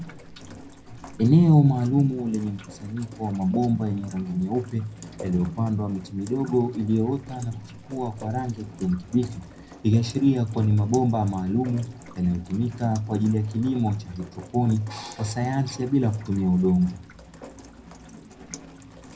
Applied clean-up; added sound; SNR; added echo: none; Rain; 19 dB; reverberation time 0.4 s.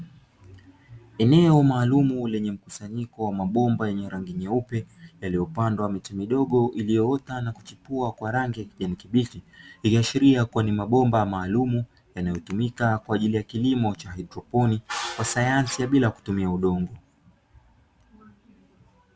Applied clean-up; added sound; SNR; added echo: none; none; none; none.